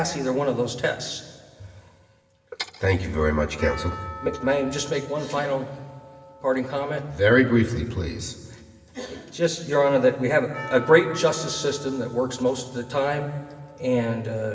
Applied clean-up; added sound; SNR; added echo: none; Percussion; 19 dB; reverberation time 2.6 s.